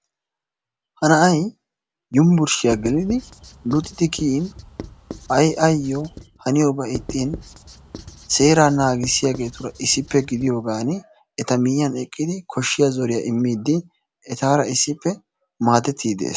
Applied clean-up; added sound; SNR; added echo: none; Writing; 16 dB; none.